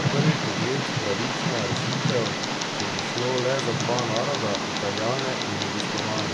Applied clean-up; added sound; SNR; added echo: none; Tick; -3 dB; none.